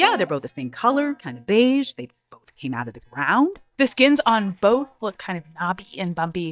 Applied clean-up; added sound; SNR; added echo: neural mask model DeepFilterNet 3.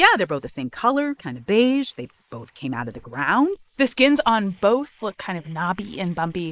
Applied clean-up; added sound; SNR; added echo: neural mask model Resemble Enhance denoiser.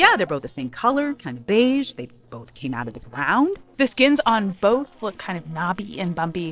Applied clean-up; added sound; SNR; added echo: neural separator model SepFormer DNS4.